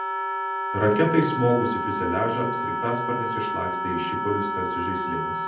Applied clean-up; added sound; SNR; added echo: none; Wind instrument, woodwind instrument; 1 dB; reverberation time 0.6 s.